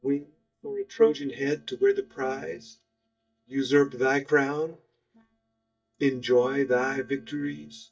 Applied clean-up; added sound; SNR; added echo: neural mask model DeepFilterNet 3.